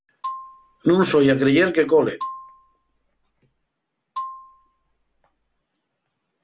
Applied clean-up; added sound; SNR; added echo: none; Marimba, xylophone; 14 dB; none.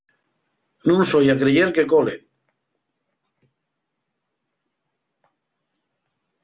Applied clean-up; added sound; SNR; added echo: none; none; none; none.